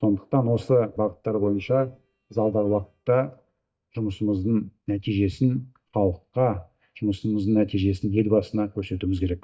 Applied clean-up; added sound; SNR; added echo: neural mask model DeepFilterNet 3.